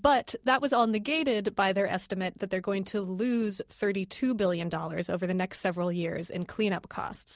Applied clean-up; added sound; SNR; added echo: none; none; none; none.